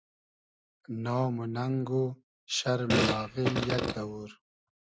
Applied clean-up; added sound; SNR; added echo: none; Fart; -3 dB; none.